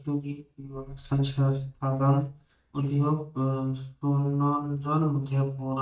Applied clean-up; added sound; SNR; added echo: neural mask model DeepFilterNet 3.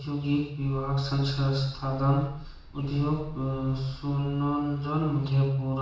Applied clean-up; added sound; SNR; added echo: none; Car; 17 dB; reverberation time 0.7 s.